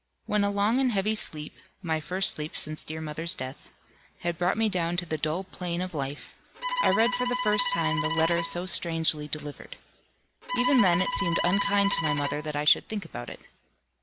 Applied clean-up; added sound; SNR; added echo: none; Bowed string instrument; 2 dB; none.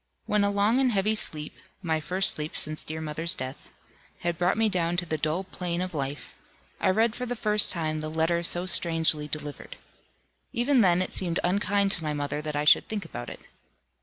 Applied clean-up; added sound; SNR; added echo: none; none; none; none.